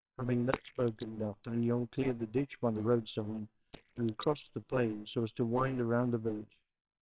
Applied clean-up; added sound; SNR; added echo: neural separator model SepFormer WHAMR!.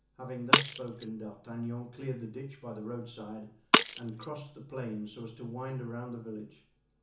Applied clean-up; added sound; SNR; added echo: none; Shatter; -5 dB; reverberation time 0.7 s.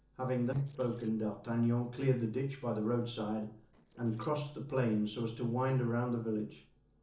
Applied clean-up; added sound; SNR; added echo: neural separator model SepFormer DNS4.